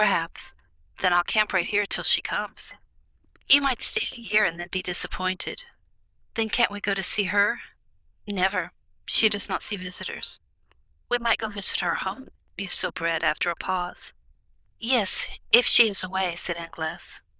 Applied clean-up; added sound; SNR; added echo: neural diffusion model UNIVERSE++.